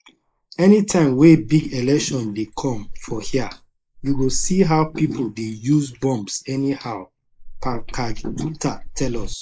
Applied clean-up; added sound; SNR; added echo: neural mask model Resemble Enhance denoiser.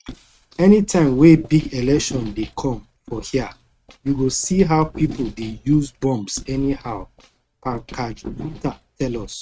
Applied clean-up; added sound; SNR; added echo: neural mask model RNNoise.